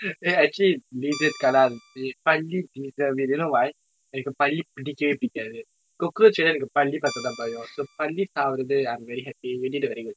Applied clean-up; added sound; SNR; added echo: none; Guitar; 16 dB; none.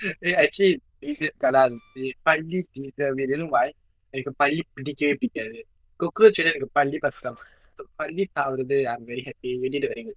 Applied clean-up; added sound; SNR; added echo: neural diffusion model UNIVERSE++.